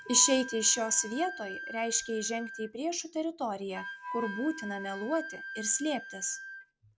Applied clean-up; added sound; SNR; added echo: none; Wind instrument, woodwind instrument; 10 dB; none.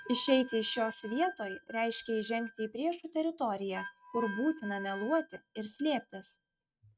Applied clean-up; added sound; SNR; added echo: neural mask model RNNoise.